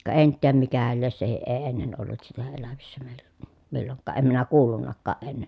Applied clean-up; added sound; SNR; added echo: none; none; none; none.